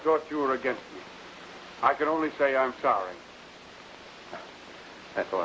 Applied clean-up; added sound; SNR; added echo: none; none; none; none.